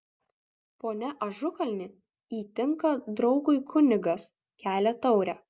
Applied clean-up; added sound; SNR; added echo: none; none; none; none.